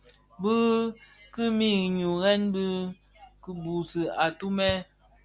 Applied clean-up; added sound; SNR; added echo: none; none; none; none.